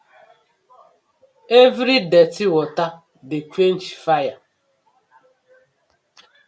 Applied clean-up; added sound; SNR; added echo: none; none; none; none.